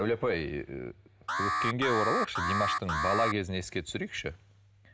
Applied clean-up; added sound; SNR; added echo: none; Alarm; 0 dB; none.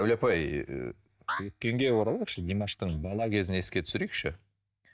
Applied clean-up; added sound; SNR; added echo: neural mask model DeepFilterNet 3.